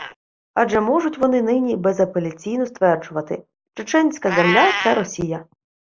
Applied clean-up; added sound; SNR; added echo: neural mask model Resemble Enhance denoiser.